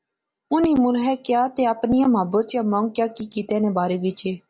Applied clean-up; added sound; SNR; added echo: none; none; none; none.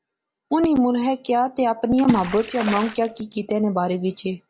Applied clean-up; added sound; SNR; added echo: none; Water / Splash, splatter; 9 dB; none.